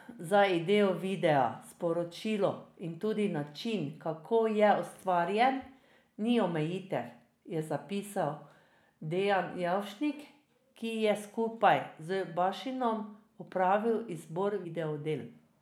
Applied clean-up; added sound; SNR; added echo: none; none; none; none.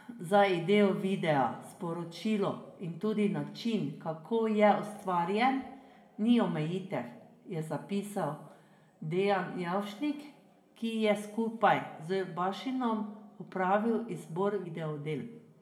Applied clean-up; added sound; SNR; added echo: none; none; none; reverberation time 1.5 s.